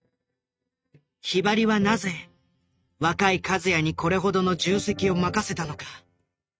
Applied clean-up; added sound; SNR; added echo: neural mask model RNNoise.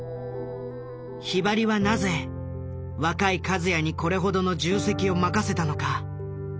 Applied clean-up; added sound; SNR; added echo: none; none; none; none.